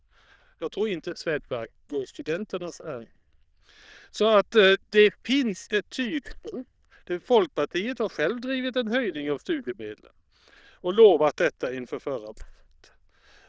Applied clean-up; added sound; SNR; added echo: neural diffusion model UNIVERSE++.